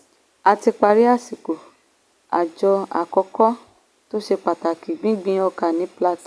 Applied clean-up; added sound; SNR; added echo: none; none; none; none.